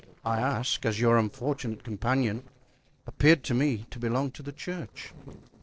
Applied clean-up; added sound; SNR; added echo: neural separator model SepFormer DNS4.